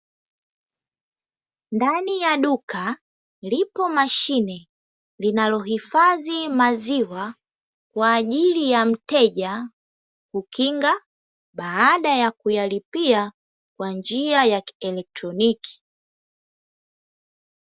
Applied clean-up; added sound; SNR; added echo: none; none; none; none.